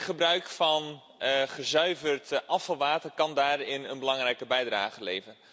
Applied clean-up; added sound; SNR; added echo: none; none; none; none.